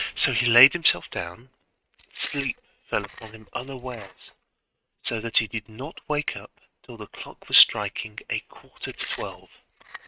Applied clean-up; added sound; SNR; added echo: neural mask model RNNoise.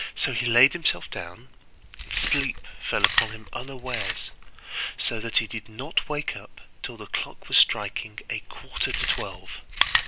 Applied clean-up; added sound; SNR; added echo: none; Chewing, mastication; 4 dB; none.